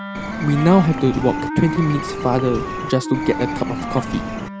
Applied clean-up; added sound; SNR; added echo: none; Bird + Wind instrument, woodwind instrument; 6 dB; none.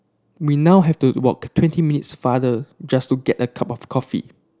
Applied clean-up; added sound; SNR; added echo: none; none; none; none.